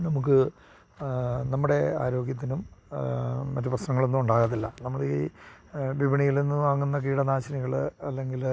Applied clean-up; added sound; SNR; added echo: none; none; none; none.